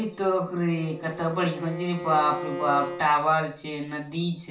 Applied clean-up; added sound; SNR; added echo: none; Bowed string instrument; 12 dB; reverberation time 0.4 s.